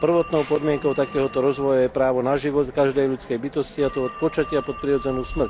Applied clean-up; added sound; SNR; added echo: none; Telephone; 15 dB; none.